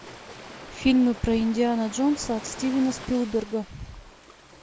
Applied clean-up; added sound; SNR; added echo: none; Ocean; 16 dB; none.